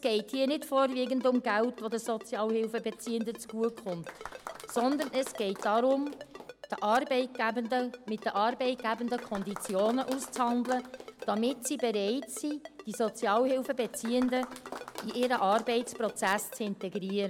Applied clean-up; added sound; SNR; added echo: none; Applause + Ringtone; 15 dB; none.